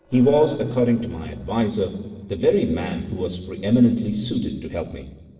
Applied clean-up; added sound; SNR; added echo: neural separator model SepFormer DNS4.